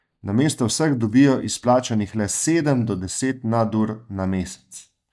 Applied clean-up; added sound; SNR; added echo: neural mask model DeepFilterNet 3.